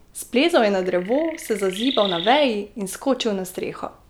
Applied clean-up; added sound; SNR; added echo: none; Chirp, tweet; 11 dB; none.